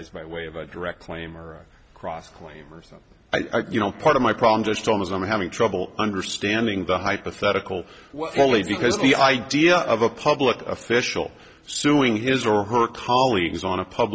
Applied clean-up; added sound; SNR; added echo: none; none; none; none.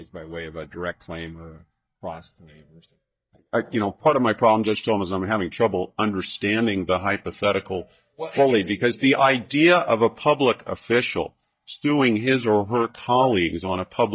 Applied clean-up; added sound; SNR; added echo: neural mask model DeepFilterNet 3.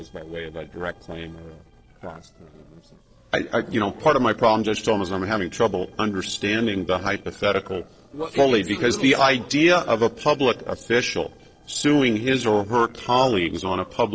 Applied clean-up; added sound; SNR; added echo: neural separator model SepFormer DNS4.